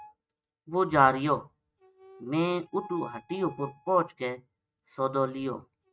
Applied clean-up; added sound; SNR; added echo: neural mask model RNNoise.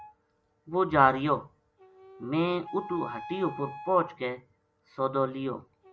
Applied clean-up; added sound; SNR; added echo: none; Wind instrument, woodwind instrument; 17 dB; none.